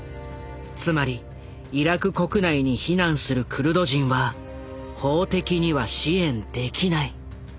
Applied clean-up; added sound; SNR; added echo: none; none; none; none.